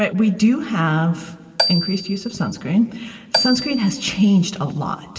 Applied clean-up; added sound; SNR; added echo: none; Marimba, xylophone; 5 dB; reverberation time 1.9 s.